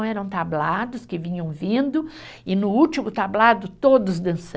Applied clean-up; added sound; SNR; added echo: none; none; none; none.